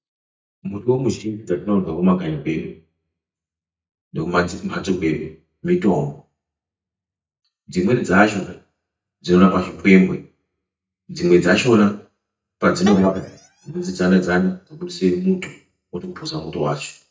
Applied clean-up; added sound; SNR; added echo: neural mask model DeepFilterNet 3.